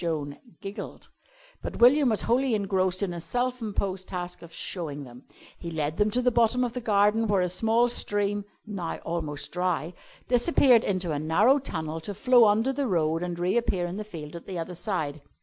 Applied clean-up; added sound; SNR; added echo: none; none; none; none.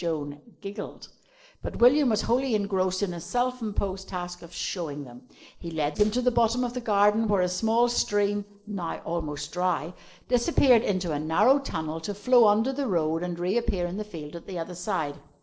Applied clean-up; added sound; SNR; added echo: neural separator model SepFormer DNS4.